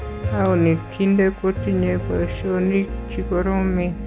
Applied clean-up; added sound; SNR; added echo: none; Piano; 6 dB; none.